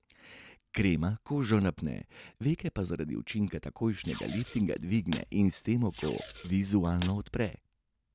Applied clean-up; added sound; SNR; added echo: none; Packing tape, duct tape; 10 dB; none.